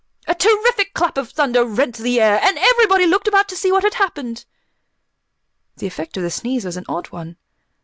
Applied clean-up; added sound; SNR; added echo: none; none; none; none.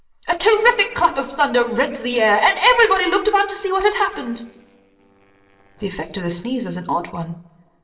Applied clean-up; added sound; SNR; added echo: neural separator model SepFormer DNS4.